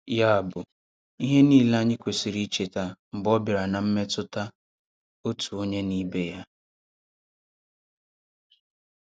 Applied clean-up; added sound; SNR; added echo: none; none; none; none.